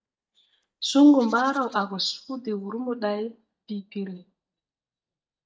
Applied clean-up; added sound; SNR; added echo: neural mask model DeepFilterNet 3.